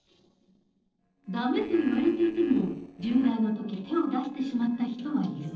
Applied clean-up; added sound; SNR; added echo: neural separator model SepFormer DNS4.